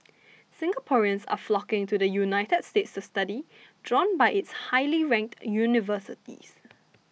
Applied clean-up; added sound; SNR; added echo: none; none; none; none.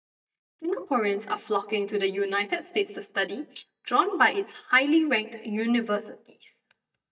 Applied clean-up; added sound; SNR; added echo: neural mask model DeepFilterNet 3.